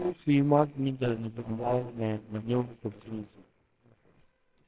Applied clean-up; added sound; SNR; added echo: neural separator model SepFormer WHAMR!.